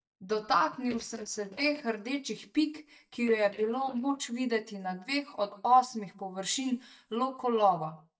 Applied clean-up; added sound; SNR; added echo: neural mask model DeepFilterNet 3.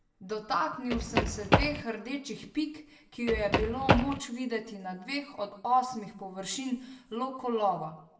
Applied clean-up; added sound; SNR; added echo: none; Run; -5 dB; reverberation time 0.6 s.